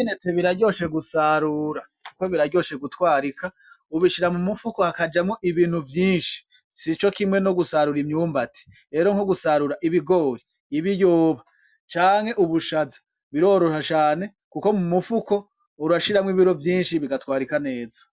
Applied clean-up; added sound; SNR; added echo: none; none; none; none.